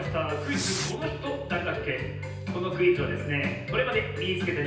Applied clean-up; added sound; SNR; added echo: none; Fireworks; 11 dB; reverberation time 0.9 s.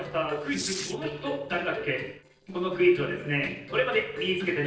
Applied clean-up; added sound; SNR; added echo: neural separator model SepFormer DNS4.